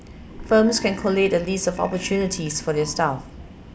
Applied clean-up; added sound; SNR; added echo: none; Burping, eructation; 17 dB; none.